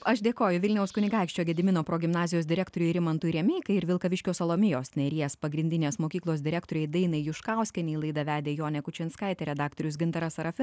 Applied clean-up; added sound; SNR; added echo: none; none; none; none.